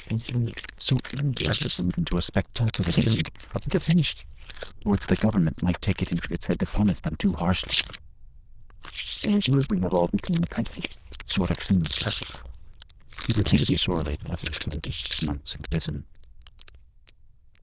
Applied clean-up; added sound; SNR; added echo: neural diffusion model UNIVERSE++.